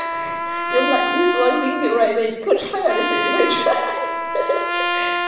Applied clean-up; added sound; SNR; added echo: none; Trumpet; 2 dB; reverberation time 0.9 s.